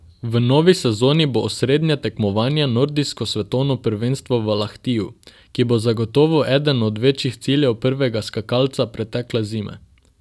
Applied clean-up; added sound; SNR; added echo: none; none; none; none.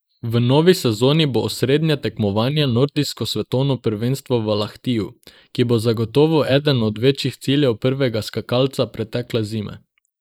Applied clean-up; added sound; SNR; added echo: neural mask model Resemble Enhance denoiser.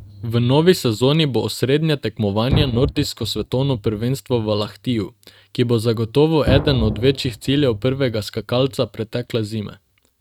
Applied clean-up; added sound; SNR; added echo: neural mask model RNNoise.